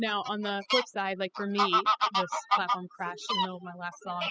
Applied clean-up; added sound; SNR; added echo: classical method spectral subtraction.